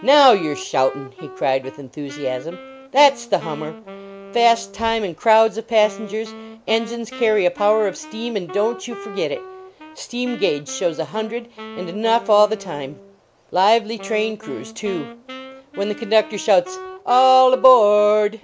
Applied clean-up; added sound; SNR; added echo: none; Wind instrument, woodwind instrument; 17 dB; none.